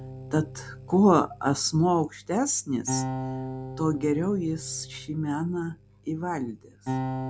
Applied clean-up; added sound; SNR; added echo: none; Acoustic guitar; 10 dB; none.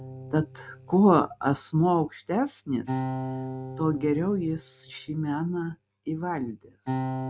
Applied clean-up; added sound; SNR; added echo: neural mask model RNNoise.